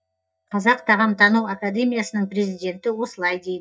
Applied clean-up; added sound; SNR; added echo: neural mask model DeepFilterNet 3.